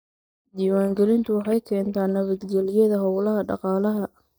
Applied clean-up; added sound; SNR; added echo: neural mask model DeepFilterNet 3.